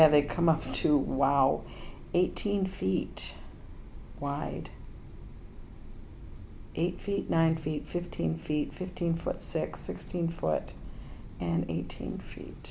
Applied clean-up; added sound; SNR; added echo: none; none; none; none.